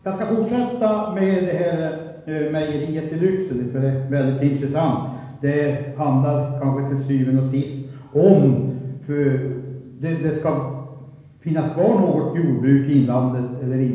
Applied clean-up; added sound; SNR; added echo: none; none; none; reverberation time 1.1 s.